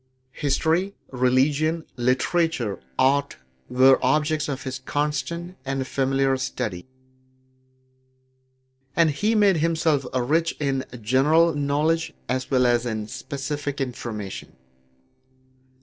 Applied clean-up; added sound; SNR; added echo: neural separator model SepFormer DNS4.